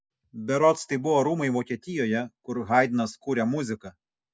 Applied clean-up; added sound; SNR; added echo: none; none; none; none.